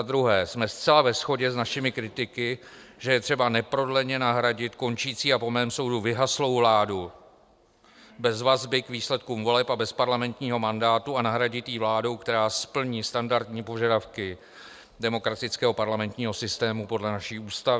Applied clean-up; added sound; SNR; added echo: none; none; none; none.